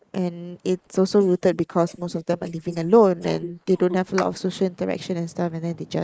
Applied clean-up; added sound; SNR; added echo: neural mask model Resemble Enhance denoiser.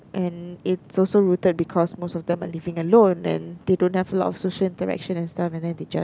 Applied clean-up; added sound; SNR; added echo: none; none; none; none.